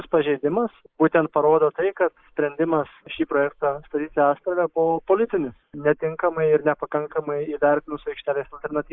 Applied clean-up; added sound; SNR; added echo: neural mask model Resemble Enhance denoiser.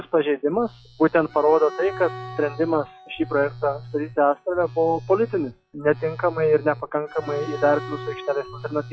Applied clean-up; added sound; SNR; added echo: classical method log-MMSE.